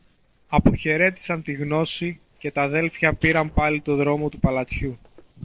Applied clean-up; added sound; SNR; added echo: neural separator model SepFormer DNS4.